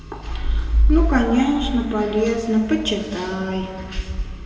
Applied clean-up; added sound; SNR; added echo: none; none; none; reverberation time 2.5 s.